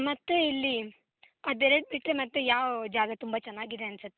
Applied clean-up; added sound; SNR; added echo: none; none; none; none.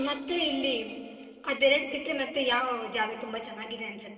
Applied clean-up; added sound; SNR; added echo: neural separator model SepFormer DNS4.